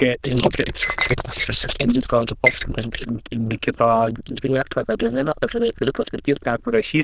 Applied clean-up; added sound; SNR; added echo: neural diffusion model UNIVERSE++.